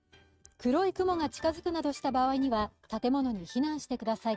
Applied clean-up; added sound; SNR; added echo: neural mask model RNNoise.